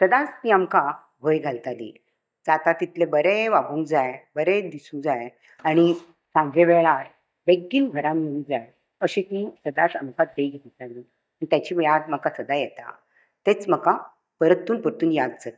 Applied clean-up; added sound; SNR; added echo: neural mask model DeepFilterNet 3.